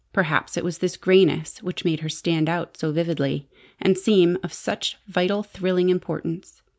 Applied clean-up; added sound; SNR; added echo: none; none; none; none.